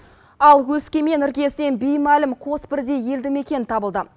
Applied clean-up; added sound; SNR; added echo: none; none; none; none.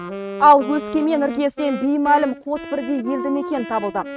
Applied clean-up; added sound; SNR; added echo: neural mask model RNNoise.